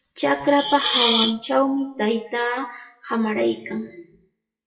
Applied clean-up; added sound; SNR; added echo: classical method WPE with log-MMSE.